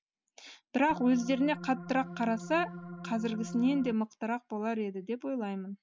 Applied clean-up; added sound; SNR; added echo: none; Organ; 11 dB; none.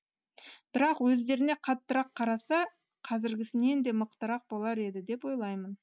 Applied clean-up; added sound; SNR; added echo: none; none; none; none.